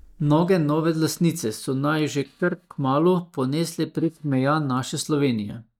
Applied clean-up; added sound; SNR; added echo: neural mask model DeepFilterNet 3.